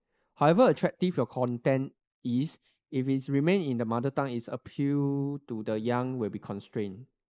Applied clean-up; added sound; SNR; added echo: neural mask model Resemble Enhance denoiser.